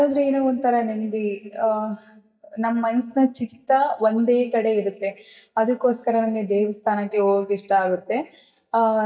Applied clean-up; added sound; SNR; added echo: neural mask model DeepFilterNet 3.